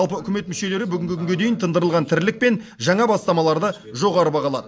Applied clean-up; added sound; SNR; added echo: none; none; none; none.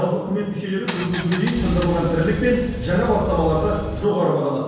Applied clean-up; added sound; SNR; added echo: none; Engine; 8 dB; reverberation time 1.2 s.